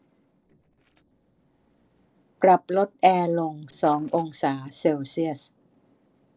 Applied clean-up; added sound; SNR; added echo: neural separator model SepFormer DNS4.